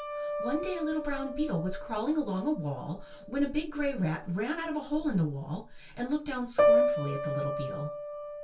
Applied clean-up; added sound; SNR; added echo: none; Piano; 1 dB; reverberation time 0.2 s.